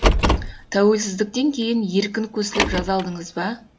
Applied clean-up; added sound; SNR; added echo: none; Car; 2 dB; none.